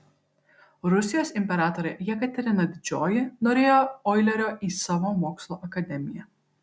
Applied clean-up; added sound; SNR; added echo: none; none; none; none.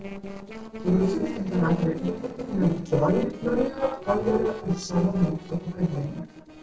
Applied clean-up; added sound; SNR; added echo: neural separator model SepFormer DNS4.